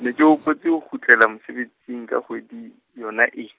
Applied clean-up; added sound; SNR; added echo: none; none; none; none.